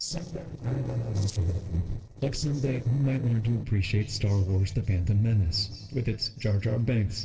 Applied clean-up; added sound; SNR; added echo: neural separator model SepFormer DNS4.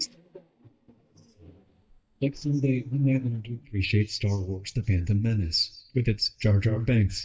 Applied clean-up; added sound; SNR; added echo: neural mask model DeepFilterNet 3.